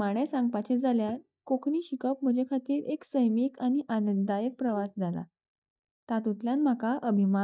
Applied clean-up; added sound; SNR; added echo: neural mask model DeepFilterNet 3.